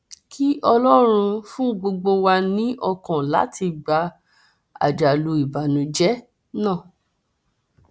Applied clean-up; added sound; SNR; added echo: none; none; none; none.